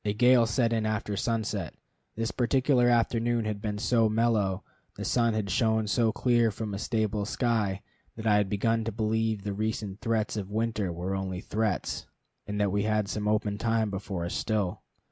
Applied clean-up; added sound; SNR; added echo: none; none; none; none.